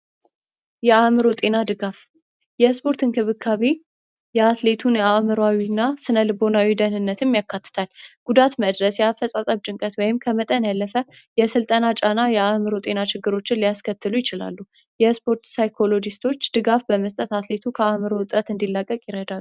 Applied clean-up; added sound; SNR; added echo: none; none; none; none.